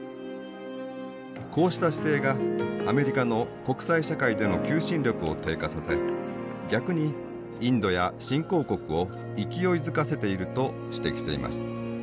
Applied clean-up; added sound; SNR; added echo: none; none; none; none.